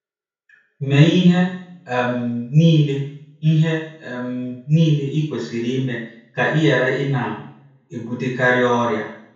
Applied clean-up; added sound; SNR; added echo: none; none; none; reverberation time 0.6 s.